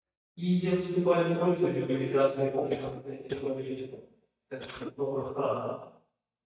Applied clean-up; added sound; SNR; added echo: neural mask model DeepFilterNet 3.